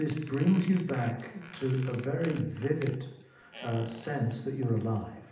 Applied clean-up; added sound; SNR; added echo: none; Squeak; 18 dB; reverberation time 0.8 s.